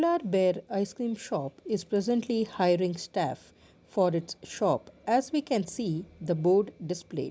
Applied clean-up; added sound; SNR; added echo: none; none; none; none.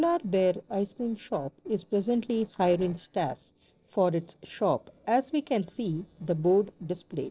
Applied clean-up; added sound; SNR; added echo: neural separator model SepFormer DNS4.